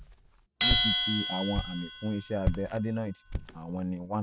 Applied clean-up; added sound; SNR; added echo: none; Walk, footsteps + Bell; -2 dB; none.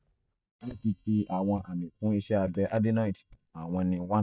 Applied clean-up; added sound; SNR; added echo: neural mask model DeepFilterNet 3.